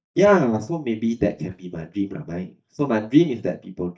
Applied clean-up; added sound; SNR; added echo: neural mask model DeepFilterNet 3.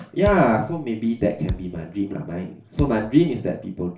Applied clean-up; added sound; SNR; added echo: none; Thump, thud; 11 dB; reverberation time 0.3 s.